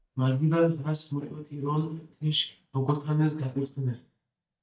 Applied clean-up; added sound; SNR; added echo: neural mask model DeepFilterNet 3.